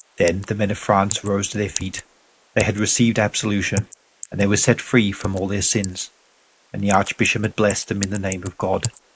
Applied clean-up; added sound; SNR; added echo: neural mask model Resemble Enhance denoiser.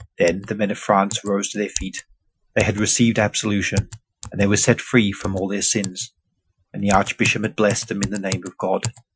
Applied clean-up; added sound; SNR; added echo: classical method Wiener filter.